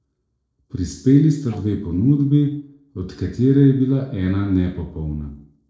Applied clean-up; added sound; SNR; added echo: neural separator model SepFormer DNS4.